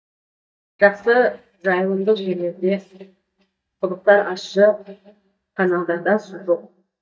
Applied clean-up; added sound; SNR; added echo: neural mask model DeepFilterNet 3.